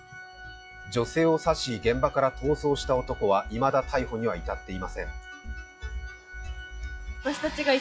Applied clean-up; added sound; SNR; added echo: classical method log-MMSE.